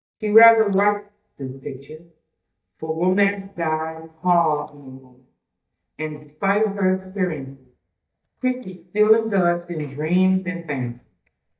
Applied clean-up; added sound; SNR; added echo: neural mask model DeepFilterNet 3.